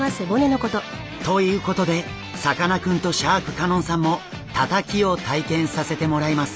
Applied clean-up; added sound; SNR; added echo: none; none; none; none.